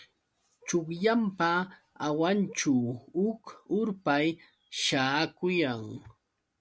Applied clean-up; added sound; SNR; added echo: none; none; none; none.